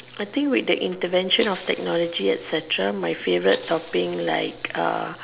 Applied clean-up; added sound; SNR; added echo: none; Fire; 19 dB; none.